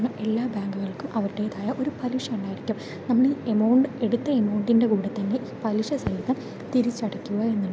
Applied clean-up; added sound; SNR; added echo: none; Crackle; 16 dB; none.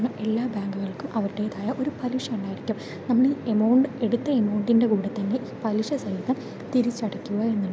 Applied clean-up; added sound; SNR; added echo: none; none; none; none.